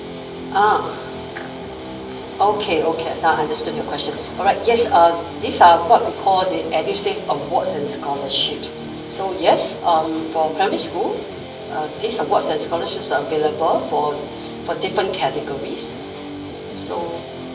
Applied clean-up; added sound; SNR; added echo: none; Guitar; 11 dB; reverberation time 0.6 s.